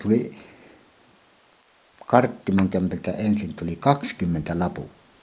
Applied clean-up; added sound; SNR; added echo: neural mask model Resemble Enhance denoiser.